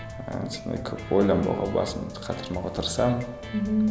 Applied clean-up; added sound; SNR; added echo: none; none; none; none.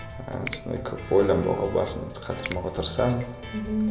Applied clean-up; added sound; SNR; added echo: none; Finger snapping; 17 dB; reverberation time 1.7 s.